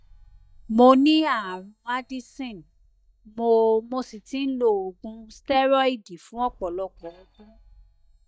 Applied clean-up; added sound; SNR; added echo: neural mask model DeepFilterNet 3.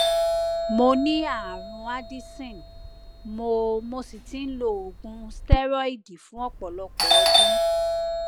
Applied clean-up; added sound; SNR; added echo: none; Doorbell; -3 dB; none.